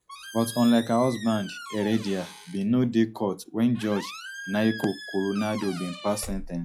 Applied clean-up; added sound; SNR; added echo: classical method log-MMSE.